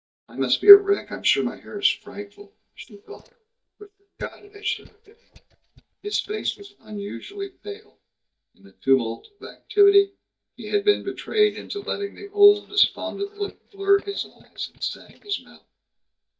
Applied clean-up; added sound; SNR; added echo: neural mask model DeepFilterNet 3.